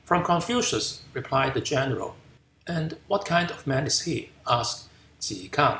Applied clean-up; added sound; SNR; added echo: none; none; none; none.